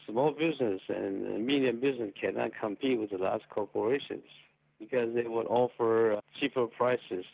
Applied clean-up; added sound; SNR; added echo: none; none; none; none.